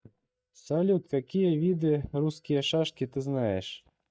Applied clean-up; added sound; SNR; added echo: neural mask model DeepFilterNet 3.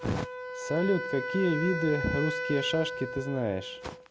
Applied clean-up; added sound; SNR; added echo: none; Wind instrument, woodwind instrument; 5 dB; none.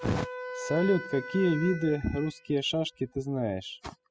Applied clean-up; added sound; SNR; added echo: classical method spectral subtraction.